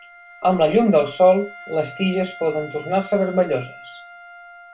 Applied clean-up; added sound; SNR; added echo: none; Wind instrument, woodwind instrument; 19 dB; reverberation time 0.2 s.